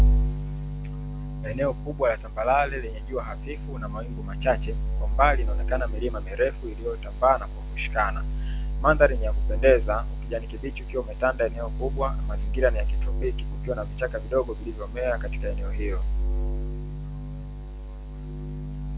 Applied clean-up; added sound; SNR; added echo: none; none; none; none.